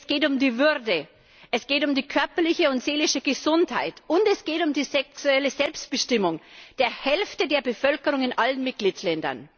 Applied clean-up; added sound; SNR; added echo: none; none; none; none.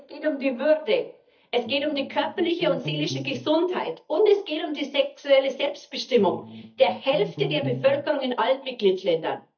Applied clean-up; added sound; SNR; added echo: neural mask model DeepFilterNet 3.